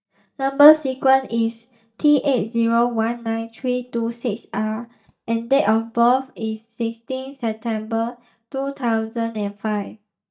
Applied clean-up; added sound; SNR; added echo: neural mask model DeepFilterNet 3.